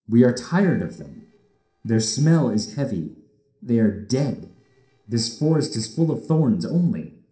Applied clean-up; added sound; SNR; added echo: neural separator model SepFormer DNS4.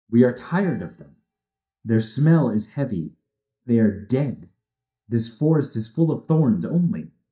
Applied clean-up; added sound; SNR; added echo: neural mask model DeepFilterNet 3.